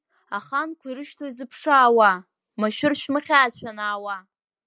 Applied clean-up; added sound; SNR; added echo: none; none; none; none.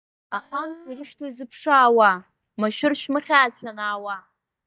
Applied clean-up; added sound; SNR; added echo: neural mask model DeepFilterNet 3.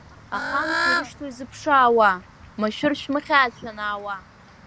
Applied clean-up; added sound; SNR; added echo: none; Bird / Fowl; 8 dB; none.